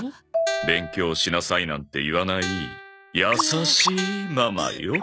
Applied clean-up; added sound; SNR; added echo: none; Guitar + Marimba, xylophone; 8 dB; none.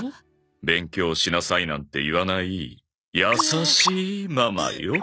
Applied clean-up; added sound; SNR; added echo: none; none; none; none.